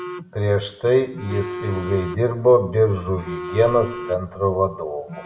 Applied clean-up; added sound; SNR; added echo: none; Telephone; 12 dB; reverberation time 0.6 s.